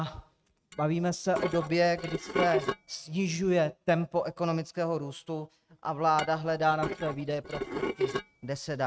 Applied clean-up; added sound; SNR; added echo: neural mask model RNNoise.